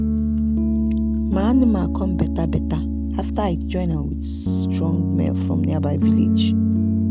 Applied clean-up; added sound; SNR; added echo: none; Piano; -5 dB; none.